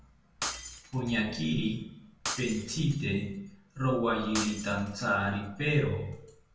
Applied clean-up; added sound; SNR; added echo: none; Shatter; 11 dB; reverberation time 0.3 s.